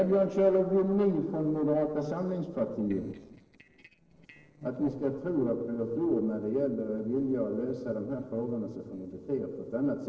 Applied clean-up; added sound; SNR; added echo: neural separator model SepFormer DNS4.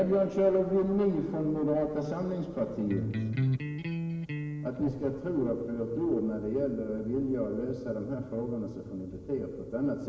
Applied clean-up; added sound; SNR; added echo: none; Electric guitar; 1 dB; reverberation time 2.3 s.